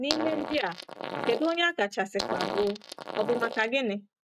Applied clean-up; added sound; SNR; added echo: neural mask model RNNoise.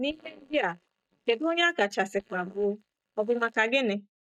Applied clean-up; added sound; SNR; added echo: neural mask model DeepFilterNet 3.